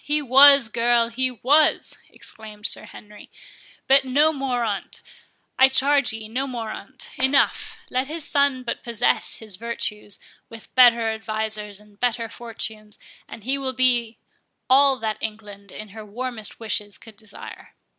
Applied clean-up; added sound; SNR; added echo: none; Clapping; 20 dB; none.